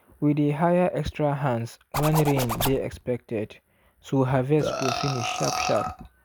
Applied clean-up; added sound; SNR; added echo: none; Burping, eructation + Zipper (clothing); 4 dB; none.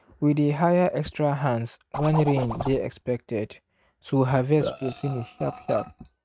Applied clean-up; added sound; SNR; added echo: neural mask model RNNoise.